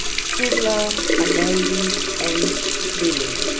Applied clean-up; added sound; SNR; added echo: none; Water tap, faucet; -4 dB; none.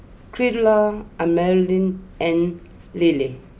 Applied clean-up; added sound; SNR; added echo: none; none; none; none.